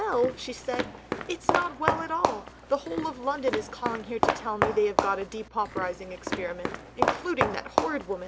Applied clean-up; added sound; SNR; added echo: none; Walk, footsteps; 0 dB; none.